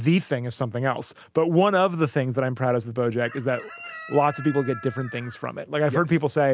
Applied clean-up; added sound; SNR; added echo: none; Chicken, rooster; 16 dB; none.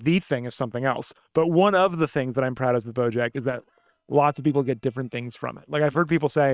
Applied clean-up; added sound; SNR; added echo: neural separator model SepFormer WHAM!.